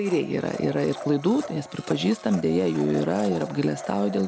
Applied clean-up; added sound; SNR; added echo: none; Domestic sounds, home sounds; 14 dB; none.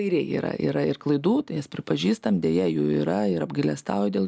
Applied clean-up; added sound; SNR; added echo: none; none; none; none.